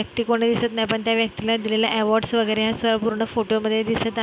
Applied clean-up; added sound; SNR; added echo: none; none; none; none.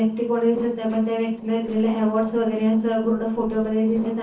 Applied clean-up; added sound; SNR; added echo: neural separator model SepFormer DNS4.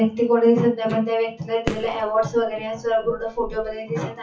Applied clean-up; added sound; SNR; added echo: classical method WPE with log-MMSE.